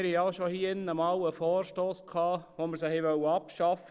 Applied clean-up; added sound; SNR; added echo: neural separator model SepFormer DNS4.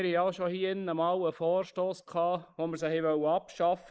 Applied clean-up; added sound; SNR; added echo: neural mask model Resemble Enhance denoiser.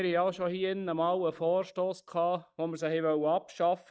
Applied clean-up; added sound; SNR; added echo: neural mask model DeepFilterNet 3.